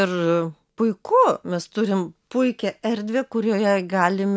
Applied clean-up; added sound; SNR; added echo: none; none; none; none.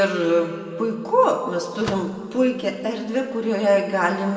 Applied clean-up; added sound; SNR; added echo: none; Slam / Microwave oven; 15 dB; reverberation time 2.1 s.